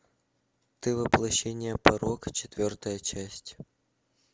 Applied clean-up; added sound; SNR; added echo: none; none; none; none.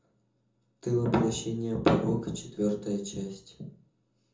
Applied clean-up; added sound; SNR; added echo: none; none; none; reverberation time 0.5 s.